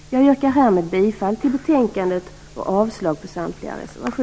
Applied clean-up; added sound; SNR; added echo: none; none; none; none.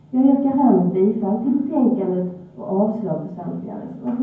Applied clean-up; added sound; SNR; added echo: none; none; none; reverberation time 0.9 s.